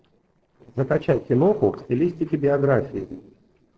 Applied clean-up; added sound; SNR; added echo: neural separator model SepFormer DNS4.